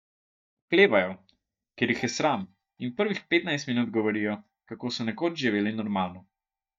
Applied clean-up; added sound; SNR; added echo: neural mask model DeepFilterNet 3.